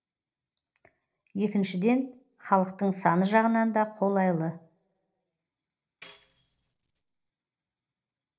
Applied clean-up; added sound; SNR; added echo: neural separator model SepFormer DNS4.